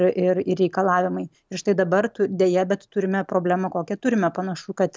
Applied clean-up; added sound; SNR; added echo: none; none; none; none.